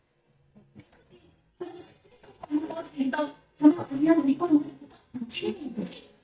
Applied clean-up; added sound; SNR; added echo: neural mask model DeepFilterNet 3.